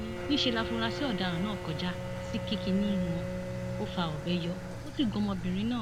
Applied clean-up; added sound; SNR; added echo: none; Bowed string instrument + Engine; 4 dB; none.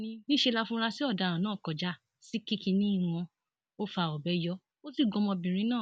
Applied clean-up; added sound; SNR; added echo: none; none; none; none.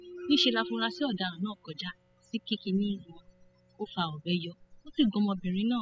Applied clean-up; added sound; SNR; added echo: classical method spectral subtraction.